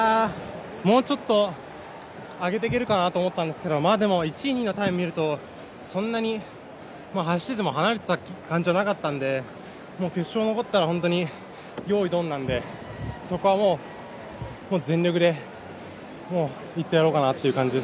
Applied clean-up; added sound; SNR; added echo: none; none; none; none.